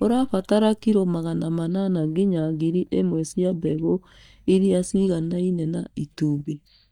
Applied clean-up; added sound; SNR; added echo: neural mask model DeepFilterNet 3.